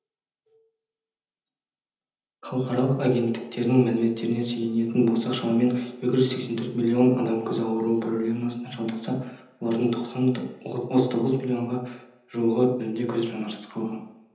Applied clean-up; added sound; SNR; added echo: none; none; none; reverberation time 0.9 s.